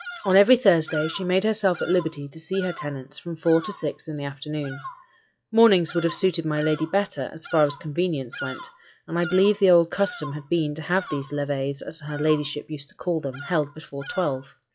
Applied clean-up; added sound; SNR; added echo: classical method log-MMSE.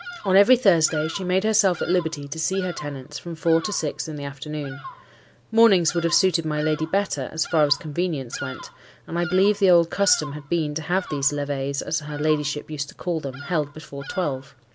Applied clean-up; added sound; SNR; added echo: none; Bird vocalization, bird call, bird song; 17 dB; none.